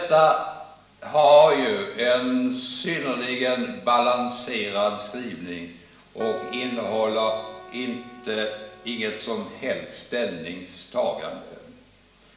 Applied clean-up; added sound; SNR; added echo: none; Keyboard (musical); 18 dB; reverberation time 1.0 s.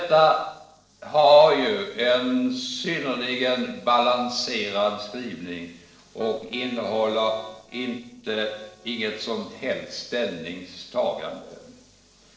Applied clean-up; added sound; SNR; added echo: neural separator model SepFormer DNS4.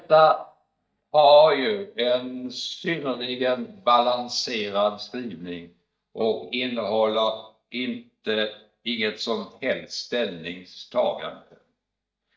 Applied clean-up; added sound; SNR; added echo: neural mask model DeepFilterNet 3.